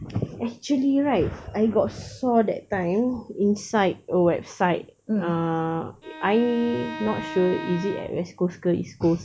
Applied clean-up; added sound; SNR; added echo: none; Bowed string instrument; 14 dB; none.